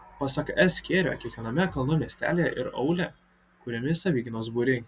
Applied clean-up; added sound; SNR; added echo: none; none; none; none.